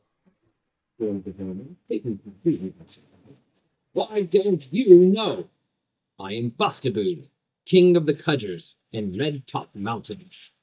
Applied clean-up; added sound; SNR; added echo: neural mask model DeepFilterNet 3.